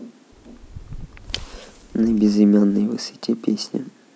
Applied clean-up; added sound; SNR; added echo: none; Shatter / Crushing; 16 dB; none.